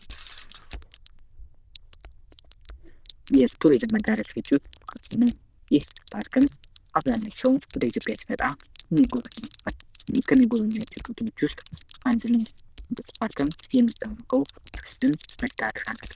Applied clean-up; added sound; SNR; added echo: neural diffusion model UNIVERSE++.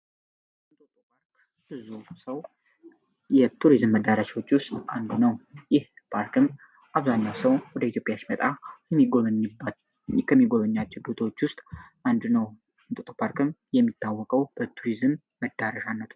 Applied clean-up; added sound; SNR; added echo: none; none; none; none.